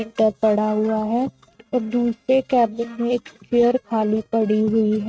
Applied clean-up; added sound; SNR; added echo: neural mask model RNNoise.